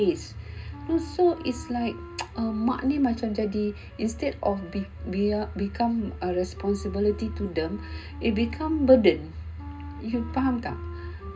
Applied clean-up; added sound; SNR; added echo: none; Wind instrument, woodwind instrument; 20 dB; reverberation time 0.2 s.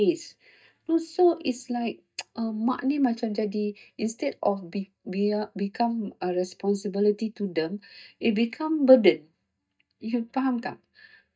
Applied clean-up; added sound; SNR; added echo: neural mask model DeepFilterNet 3.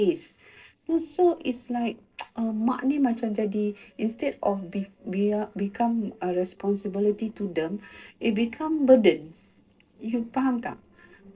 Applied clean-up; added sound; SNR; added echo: neural separator model SepFormer DNS4.